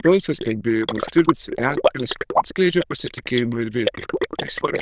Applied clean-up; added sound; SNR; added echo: neural diffusion model UNIVERSE++.